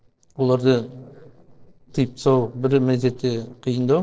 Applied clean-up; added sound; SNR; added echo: neural separator model SepFormer DNS4.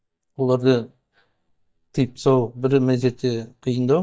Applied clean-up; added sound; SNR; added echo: neural mask model DeepFilterNet 3.